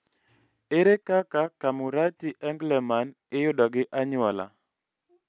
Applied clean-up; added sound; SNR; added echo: none; none; none; none.